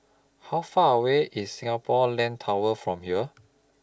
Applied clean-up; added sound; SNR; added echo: none; none; none; none.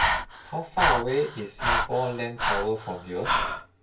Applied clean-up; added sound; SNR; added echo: none; Breathing; -2 dB; reverberation time 0.3 s.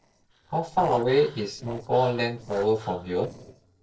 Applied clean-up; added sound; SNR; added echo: neural separator model SepFormer DNS4.